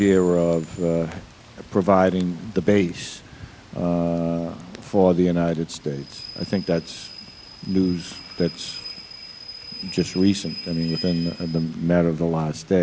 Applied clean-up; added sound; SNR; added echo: none; Rain / Train; 17 dB; none.